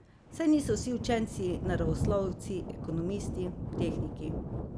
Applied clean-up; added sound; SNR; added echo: none; Thunder; 3 dB; none.